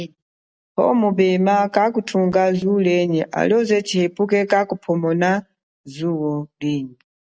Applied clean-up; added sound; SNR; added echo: none; none; none; none.